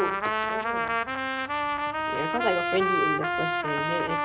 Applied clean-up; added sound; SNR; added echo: none; Trumpet; -4 dB; none.